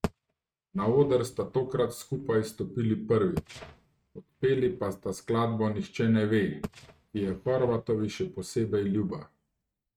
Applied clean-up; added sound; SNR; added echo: neural mask model RNNoise.